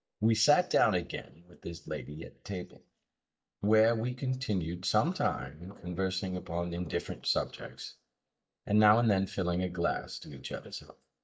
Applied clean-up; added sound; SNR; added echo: neural mask model DeepFilterNet 3.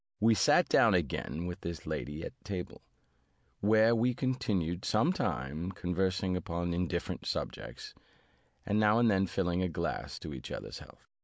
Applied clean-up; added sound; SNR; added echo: none; none; none; none.